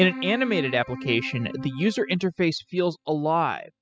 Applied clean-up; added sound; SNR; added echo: classical method spectral subtraction.